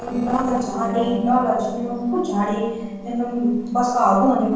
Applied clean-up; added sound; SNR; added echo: neural separator model SepFormer DNS4.